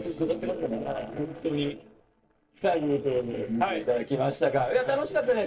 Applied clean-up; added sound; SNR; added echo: neural separator model SepFormer DNS4.